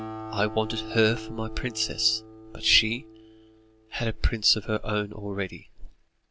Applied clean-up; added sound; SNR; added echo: none; Acoustic guitar; 14 dB; none.